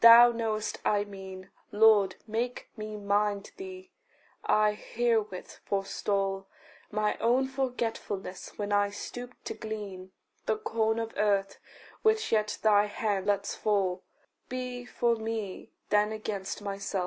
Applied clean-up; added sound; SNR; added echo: none; none; none; none.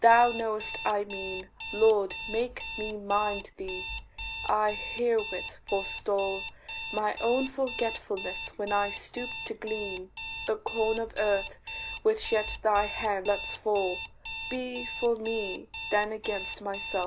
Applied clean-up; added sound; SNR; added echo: none; Alarm; 6 dB; none.